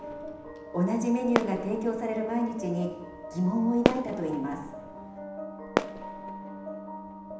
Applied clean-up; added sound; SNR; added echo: none; Fireworks; 5 dB; reverberation time 0.9 s.